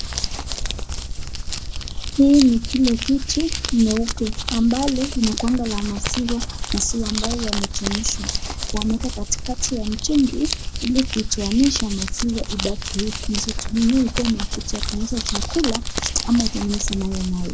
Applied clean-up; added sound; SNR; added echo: none; Crumpling, crinkling; 3 dB; none.